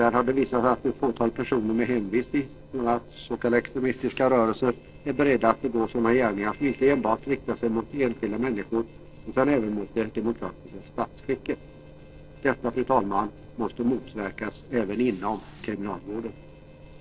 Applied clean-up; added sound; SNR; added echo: neural separator model SepFormer DNS4.